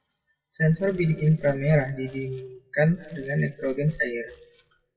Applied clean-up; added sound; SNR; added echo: classical method WPE with log-MMSE.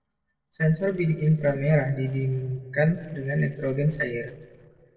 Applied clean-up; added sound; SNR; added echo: neural separator model SepFormer DNS4.